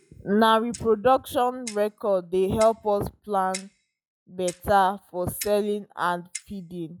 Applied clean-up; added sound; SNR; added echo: classical method log-MMSE.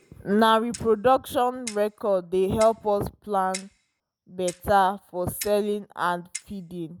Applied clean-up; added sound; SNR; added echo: none; Clock; 20 dB; none.